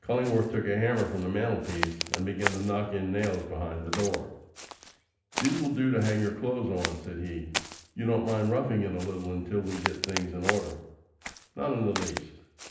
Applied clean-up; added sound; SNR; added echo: none; Walk, footsteps; 8 dB; reverberation time 0.8 s.